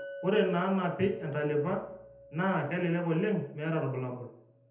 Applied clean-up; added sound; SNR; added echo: none; Chink, clink; 16 dB; reverberation time 0.7 s.